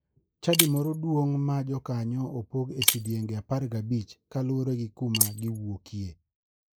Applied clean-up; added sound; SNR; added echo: neural mask model Resemble Enhance denoiser.